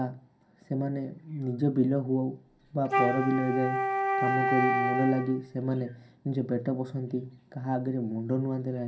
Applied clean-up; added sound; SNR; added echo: none; Wind instrument, woodwind instrument; -1 dB; reverberation time 0.3 s.